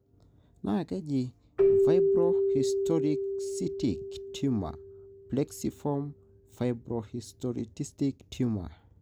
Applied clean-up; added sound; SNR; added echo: none; Keyboard (musical); -2 dB; none.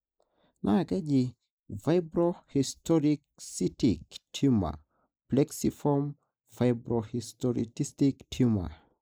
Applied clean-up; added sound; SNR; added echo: neural mask model Resemble Enhance denoiser.